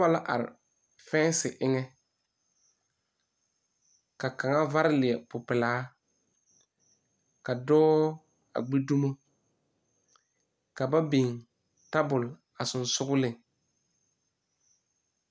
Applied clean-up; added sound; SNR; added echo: none; none; none; none.